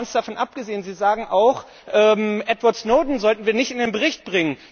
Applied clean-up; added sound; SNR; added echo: none; none; none; none.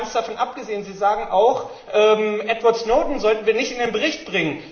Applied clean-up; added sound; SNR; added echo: none; none; none; reverberation time 1.2 s.